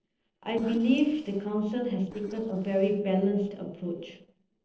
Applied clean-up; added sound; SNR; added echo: neural separator model SepFormer DNS4.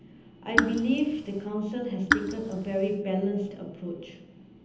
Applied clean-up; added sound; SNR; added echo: none; Raindrop / Drip; -1 dB; reverberation time 0.9 s.